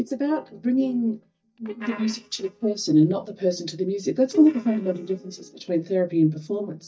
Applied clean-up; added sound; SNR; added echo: neural mask model DeepFilterNet 3.